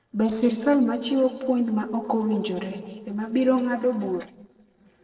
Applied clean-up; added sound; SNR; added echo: neural separator model SepFormer DNS4.